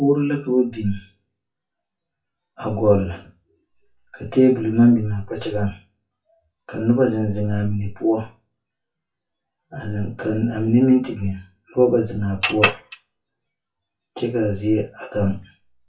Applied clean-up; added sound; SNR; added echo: classical method WPE with log-MMSE.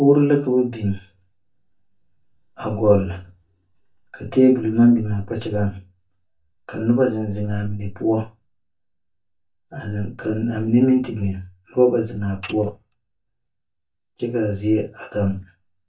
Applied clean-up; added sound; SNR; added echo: neural mask model DeepFilterNet 3.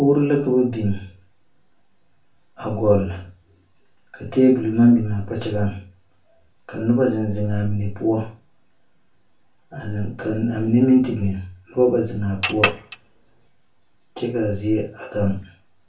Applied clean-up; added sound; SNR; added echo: none; Chink, clink; 4 dB; reverberation time 0.3 s.